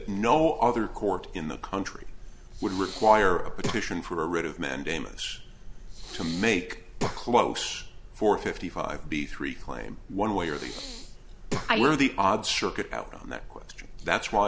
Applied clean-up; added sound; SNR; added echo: none; Breathing; 9 dB; none.